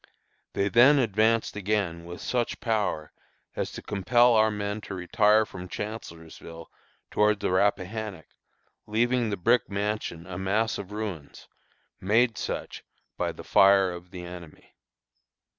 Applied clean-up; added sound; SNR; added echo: none; none; none; none.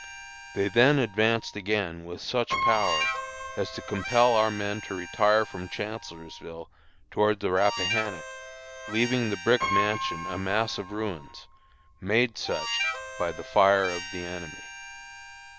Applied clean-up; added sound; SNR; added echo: none; Harmonica + Piano; 7 dB; none.